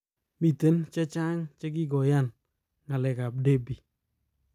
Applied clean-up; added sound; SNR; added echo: none; none; none; none.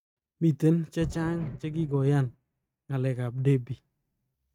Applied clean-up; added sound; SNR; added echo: neural mask model RNNoise.